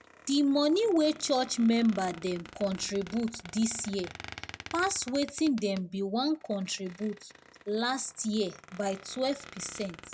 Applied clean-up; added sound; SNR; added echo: none; Squeak; 18 dB; none.